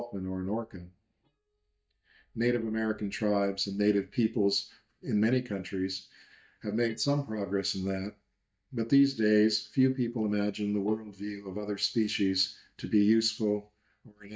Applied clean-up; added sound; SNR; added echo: neural mask model DeepFilterNet 3.